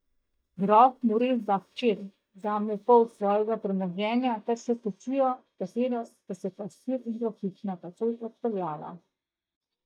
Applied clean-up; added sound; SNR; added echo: neural mask model DeepFilterNet 3.